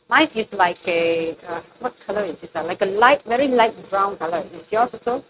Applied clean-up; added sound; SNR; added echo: neural mask model RNNoise.